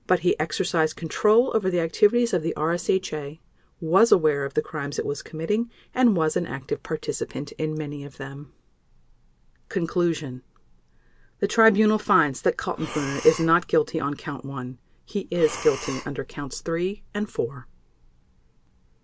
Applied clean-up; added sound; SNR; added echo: none; Breathing; 12 dB; none.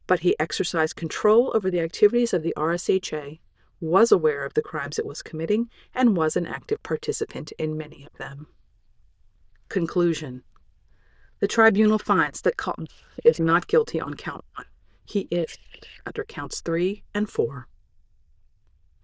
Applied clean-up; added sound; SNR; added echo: neural diffusion model UNIVERSE++.